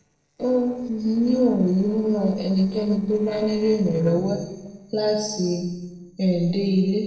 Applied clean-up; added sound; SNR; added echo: neural separator model SepFormer DNS4.